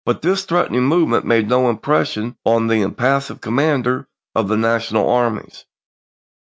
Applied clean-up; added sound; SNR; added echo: none; none; none; none.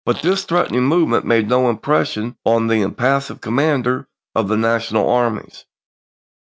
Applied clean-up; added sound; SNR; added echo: none; Fart; 18 dB; none.